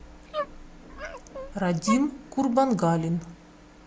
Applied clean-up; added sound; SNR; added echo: none; Dog; 11 dB; none.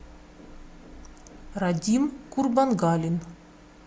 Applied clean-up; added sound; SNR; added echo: none; none; none; none.